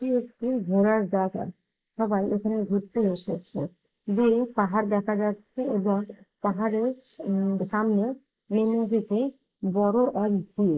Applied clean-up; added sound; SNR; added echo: neural mask model Resemble Enhance denoiser.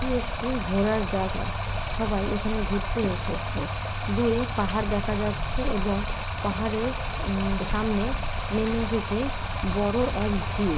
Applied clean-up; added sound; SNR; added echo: none; Stream; 0 dB; none.